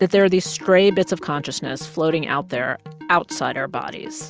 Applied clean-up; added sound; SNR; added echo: none; none; none; none.